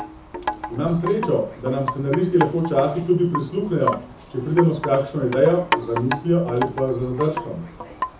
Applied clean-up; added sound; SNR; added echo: none; Wind chime; 8 dB; reverberation time 0.5 s.